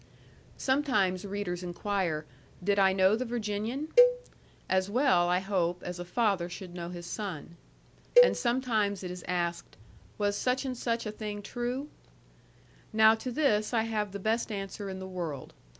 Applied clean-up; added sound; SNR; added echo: none; Cowbell; -1 dB; none.